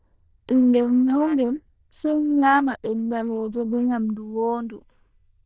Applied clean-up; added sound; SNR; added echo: neural diffusion model UNIVERSE++.